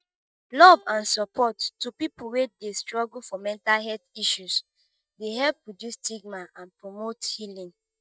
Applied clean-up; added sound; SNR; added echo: neural mask model DeepFilterNet 3.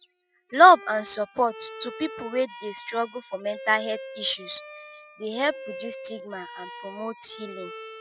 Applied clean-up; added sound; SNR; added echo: classical method spectral subtraction.